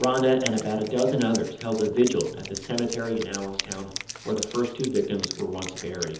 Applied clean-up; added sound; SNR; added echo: none; Wind instrument, woodwind instrument; 11 dB; reverberation time 1.2 s.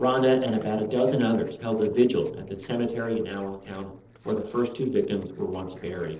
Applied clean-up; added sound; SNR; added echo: neural separator model SepFormer DNS4.